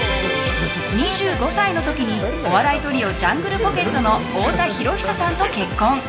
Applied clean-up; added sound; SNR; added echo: none; none; none; none.